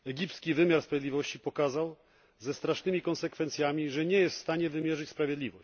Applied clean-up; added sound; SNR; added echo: none; none; none; none.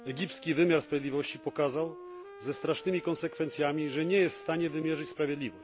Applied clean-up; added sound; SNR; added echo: none; Wind instrument, woodwind instrument; 17 dB; none.